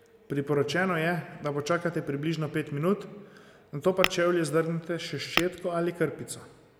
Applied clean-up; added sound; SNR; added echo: none; Tap / Glass; 4 dB; none.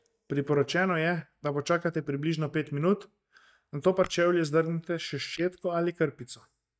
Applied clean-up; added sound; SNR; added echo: neural mask model DeepFilterNet 3.